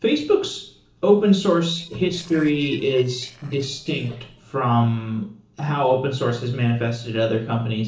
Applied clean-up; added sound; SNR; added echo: neural separator model SepFormer DNS4.